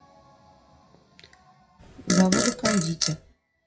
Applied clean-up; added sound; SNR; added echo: classical method WPE with log-MMSE.